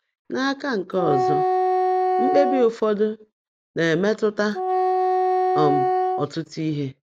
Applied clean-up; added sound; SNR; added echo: none; Wind instrument, woodwind instrument; -2 dB; none.